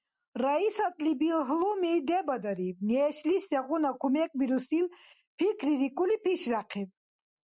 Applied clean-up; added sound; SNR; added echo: none; none; none; none.